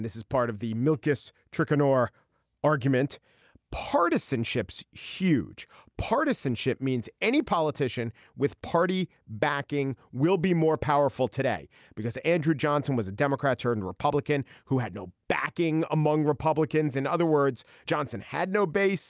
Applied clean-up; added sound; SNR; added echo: none; none; none; none.